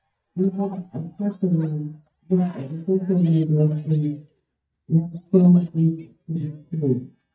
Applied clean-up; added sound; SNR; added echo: neural mask model DeepFilterNet 3.